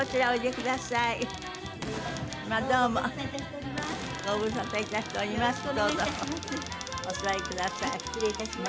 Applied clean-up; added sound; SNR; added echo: none; Cupboard open or close + Boom; 12 dB; none.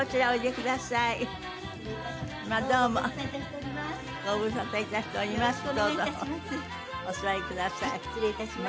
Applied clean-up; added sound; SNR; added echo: none; none; none; none.